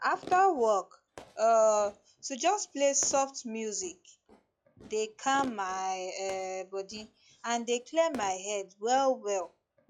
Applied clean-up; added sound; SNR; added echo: classical method log-MMSE.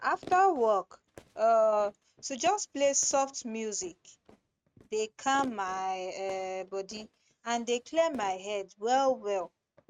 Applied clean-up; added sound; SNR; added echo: neural mask model RNNoise.